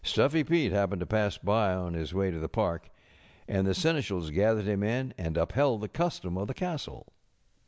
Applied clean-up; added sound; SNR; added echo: none; none; none; none.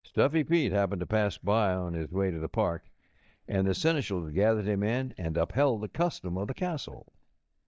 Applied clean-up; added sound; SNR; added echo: neural mask model DeepFilterNet 3.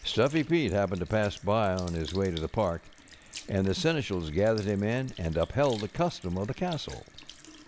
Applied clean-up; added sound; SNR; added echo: none; Sink (filling or washing) / Liquid; 19 dB; none.